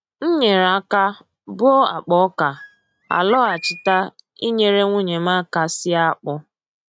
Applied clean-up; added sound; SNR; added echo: neural mask model RNNoise.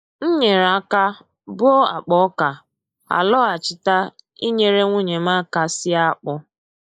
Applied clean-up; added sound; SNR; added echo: neural mask model Resemble Enhance denoiser.